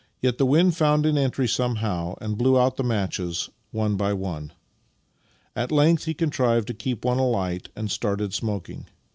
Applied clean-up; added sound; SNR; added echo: none; none; none; none.